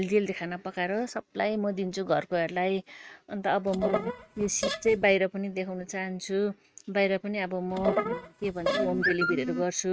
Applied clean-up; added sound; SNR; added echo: neural mask model RNNoise.